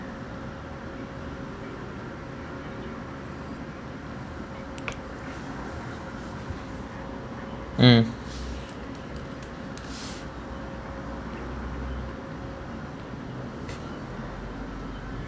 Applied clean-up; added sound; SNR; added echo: none; none; none; none.